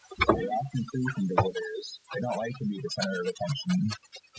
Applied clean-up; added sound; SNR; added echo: classical method spectral subtraction.